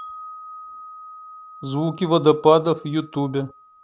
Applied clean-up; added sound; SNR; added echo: none; Wind chime; 18 dB; none.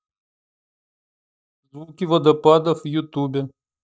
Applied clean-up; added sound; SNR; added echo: neural mask model DeepFilterNet 3.